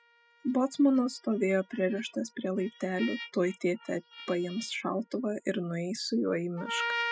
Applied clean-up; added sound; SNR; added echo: classical method spectral subtraction.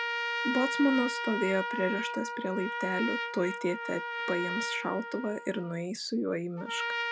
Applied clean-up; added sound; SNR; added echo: none; Trumpet; 3 dB; none.